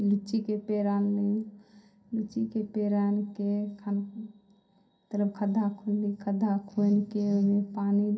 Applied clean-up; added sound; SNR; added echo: none; none; none; reverberation time 0.3 s.